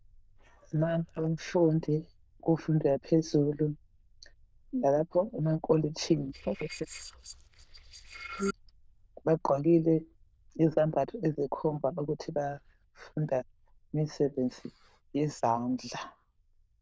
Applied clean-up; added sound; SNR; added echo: neural diffusion model UNIVERSE++.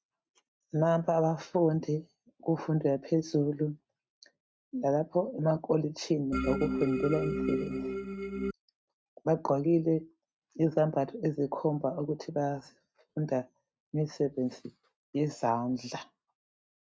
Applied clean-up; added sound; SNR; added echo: neural mask model RNNoise.